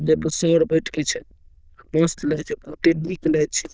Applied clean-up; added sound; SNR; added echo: neural diffusion model UNIVERSE++.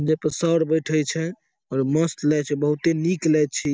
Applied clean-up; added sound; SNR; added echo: none; none; none; none.